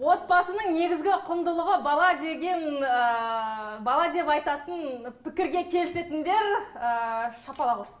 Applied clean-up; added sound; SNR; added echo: none; none; none; reverberation time 0.6 s.